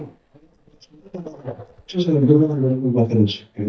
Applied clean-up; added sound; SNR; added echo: neural mask model DeepFilterNet 3.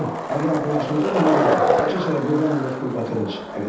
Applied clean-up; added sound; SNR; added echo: none; Skateboard; 1 dB; reverberation time 0.8 s.